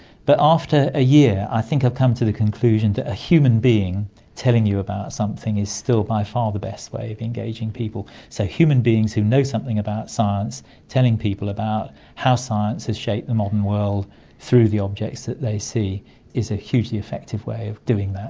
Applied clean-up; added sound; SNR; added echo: none; none; none; none.